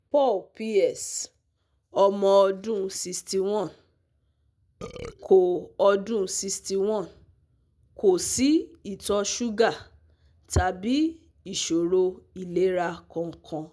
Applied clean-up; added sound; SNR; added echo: neural mask model DeepFilterNet 3.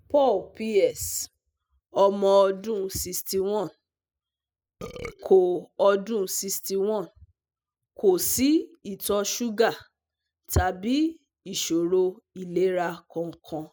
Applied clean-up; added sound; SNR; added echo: classical method spectral subtraction.